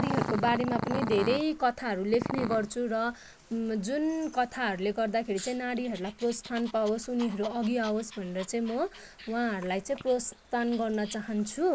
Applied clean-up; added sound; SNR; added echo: none; Growling; 10 dB; none.